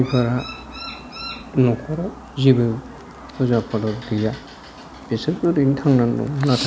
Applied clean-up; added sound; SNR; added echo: none; Chirp, tweet; 15 dB; none.